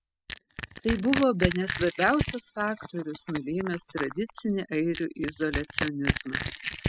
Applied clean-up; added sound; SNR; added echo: classical method spectral subtraction.